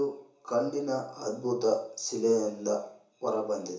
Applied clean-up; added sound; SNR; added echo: none; none; none; reverberation time 0.7 s.